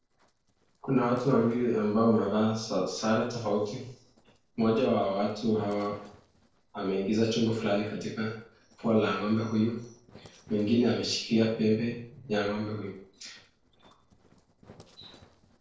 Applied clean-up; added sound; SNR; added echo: neural separator model SepFormer DNS4.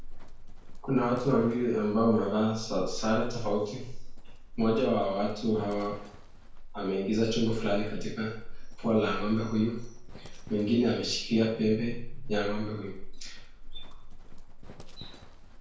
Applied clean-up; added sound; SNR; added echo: none; Livestock, farm animals, working animals; 8 dB; reverberation time 0.5 s.